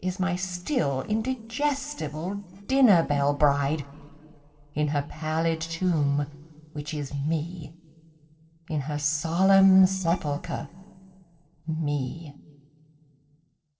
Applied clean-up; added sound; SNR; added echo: neural separator model SepFormer DNS4.